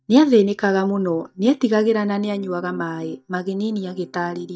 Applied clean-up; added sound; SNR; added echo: neural mask model DeepFilterNet 3.